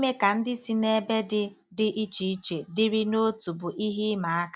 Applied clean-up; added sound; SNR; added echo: none; none; none; none.